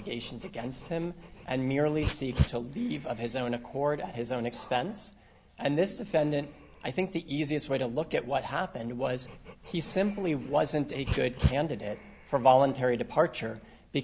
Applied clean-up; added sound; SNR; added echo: none; Dog; 9 dB; none.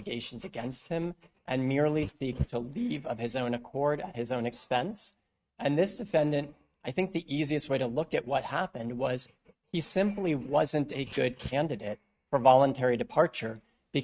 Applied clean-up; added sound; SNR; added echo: neural mask model RNNoise.